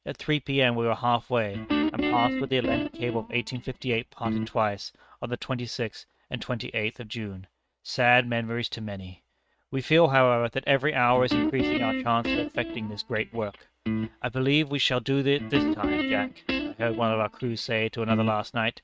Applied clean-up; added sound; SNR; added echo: neural mask model RNNoise.